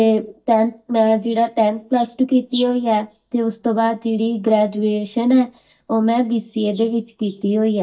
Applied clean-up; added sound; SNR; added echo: neural mask model DeepFilterNet 3.